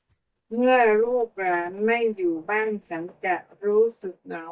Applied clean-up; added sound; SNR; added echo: neural mask model DeepFilterNet 3.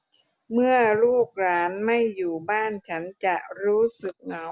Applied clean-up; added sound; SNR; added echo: none; none; none; none.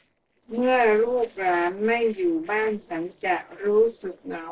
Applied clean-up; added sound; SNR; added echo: neural separator model SepFormer DNS4.